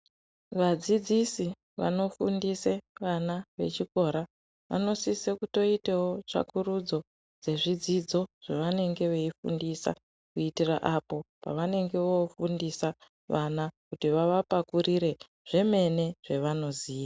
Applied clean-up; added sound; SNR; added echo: none; none; none; none.